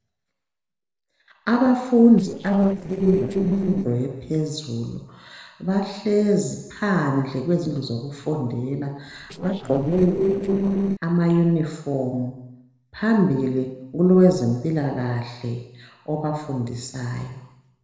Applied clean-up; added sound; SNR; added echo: neural separator model SepFormer DNS4.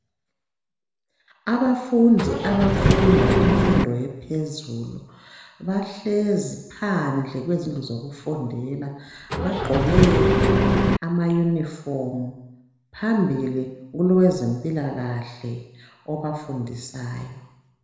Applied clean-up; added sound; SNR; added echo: none; Engine; -5 dB; reverberation time 1.0 s.